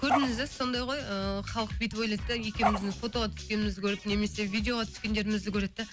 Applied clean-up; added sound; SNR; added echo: none; Dog; 2 dB; none.